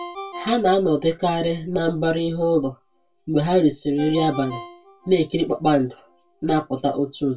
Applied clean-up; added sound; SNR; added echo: none; Ringtone; 19 dB; reverberation time 0.1 s.